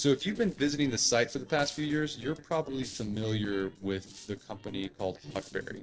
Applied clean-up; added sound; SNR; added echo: neural separator model SepFormer DNS4.